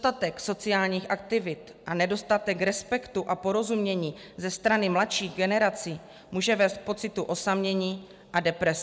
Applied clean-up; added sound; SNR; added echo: none; none; none; none.